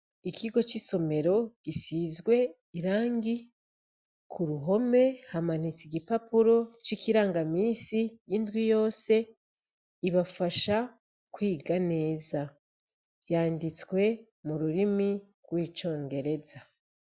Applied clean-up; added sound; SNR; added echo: none; none; none; none.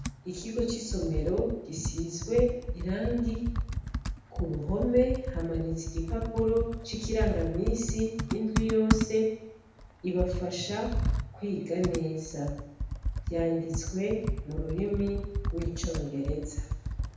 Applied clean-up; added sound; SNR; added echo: none; Computer keyboard; 2 dB; reverberation time 0.8 s.